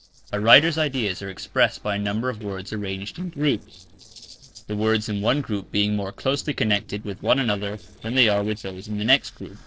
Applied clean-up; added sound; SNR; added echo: neural separator model SepFormer DNS4.